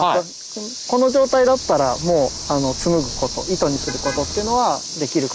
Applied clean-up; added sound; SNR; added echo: none; Car passing by; 16 dB; none.